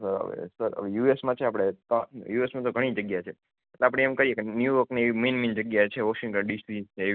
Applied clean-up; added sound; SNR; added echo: none; none; none; none.